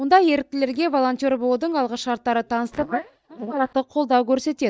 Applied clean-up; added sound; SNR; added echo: neural mask model DeepFilterNet 3.